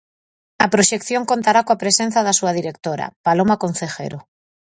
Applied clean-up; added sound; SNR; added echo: none; none; none; none.